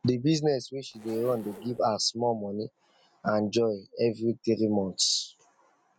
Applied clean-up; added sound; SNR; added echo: none; Zipper (clothing); 19 dB; none.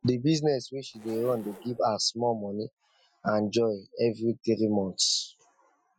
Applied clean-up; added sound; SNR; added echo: classical method Wiener filter.